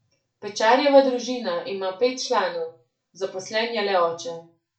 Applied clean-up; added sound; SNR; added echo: none; none; none; reverberation time 0.3 s.